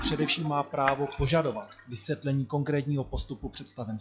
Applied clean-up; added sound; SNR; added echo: classical method log-MMSE.